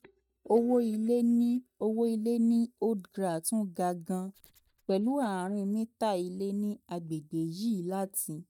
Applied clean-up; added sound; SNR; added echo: neural mask model DeepFilterNet 3.